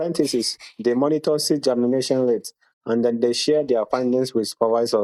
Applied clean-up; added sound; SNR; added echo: neural mask model DeepFilterNet 3.